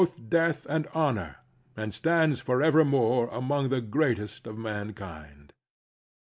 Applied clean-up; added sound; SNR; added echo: none; none; none; none.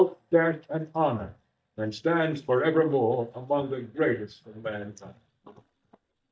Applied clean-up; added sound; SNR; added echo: neural mask model DeepFilterNet 3.